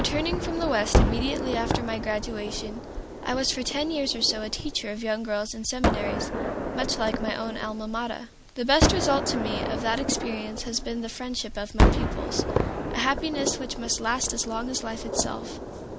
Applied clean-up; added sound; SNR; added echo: none; Gunshot, gunfire; 0 dB; none.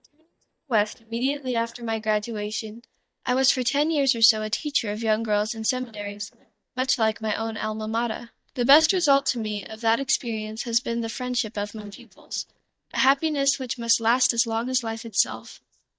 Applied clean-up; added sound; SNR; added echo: neural mask model DeepFilterNet 3.